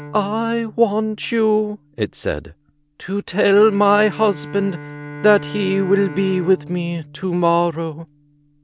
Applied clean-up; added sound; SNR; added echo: none; Bowed string instrument; 16 dB; none.